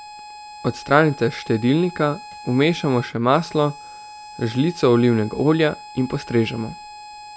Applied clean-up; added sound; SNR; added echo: none; Harmonica; 18 dB; none.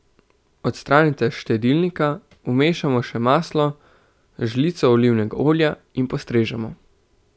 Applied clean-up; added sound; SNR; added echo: none; none; none; none.